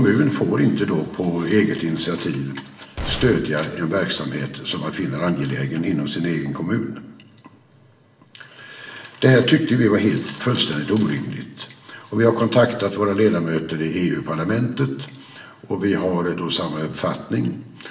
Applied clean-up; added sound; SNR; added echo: none; Glass; 10 dB; reverberation time 0.8 s.